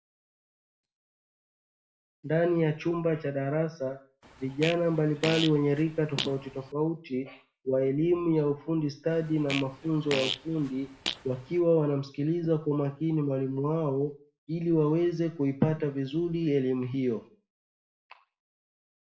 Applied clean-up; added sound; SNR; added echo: none; Fart; 9 dB; reverberation time 0.4 s.